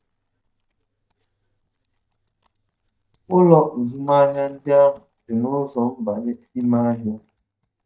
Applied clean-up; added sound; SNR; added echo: neural mask model DeepFilterNet 3.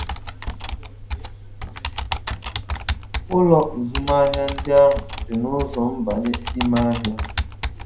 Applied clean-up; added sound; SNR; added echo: none; Computer keyboard; 6 dB; reverberation time 0.4 s.